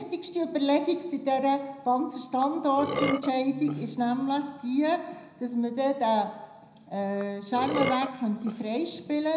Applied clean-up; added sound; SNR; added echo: none; Burping, eructation; 11 dB; reverberation time 0.8 s.